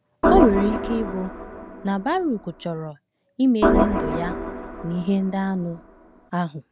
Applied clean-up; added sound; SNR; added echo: none; Organ; 0 dB; none.